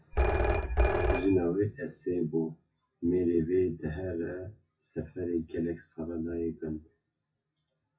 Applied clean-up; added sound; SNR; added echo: classical method WPE with log-MMSE.